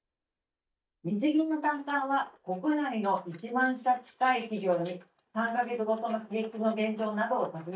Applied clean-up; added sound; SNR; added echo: neural mask model DeepFilterNet 3.